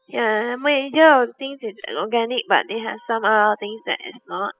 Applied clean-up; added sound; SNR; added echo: classical method spectral subtraction.